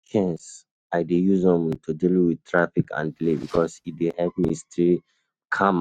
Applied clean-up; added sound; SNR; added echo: neural mask model RNNoise.